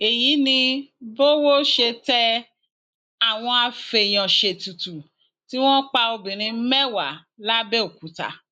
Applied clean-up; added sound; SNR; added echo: neural mask model Resemble Enhance denoiser.